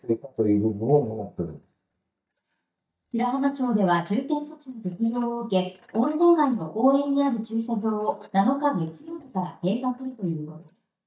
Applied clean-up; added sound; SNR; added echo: neural mask model DeepFilterNet 3.